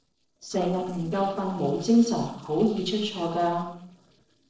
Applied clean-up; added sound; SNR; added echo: neural separator model SepFormer DNS4.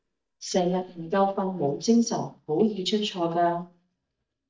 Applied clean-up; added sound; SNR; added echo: neural mask model DeepFilterNet 3.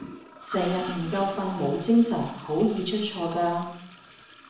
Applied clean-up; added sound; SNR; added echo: none; Toilet flush / Gurgling; 15 dB; reverberation time 0.6 s.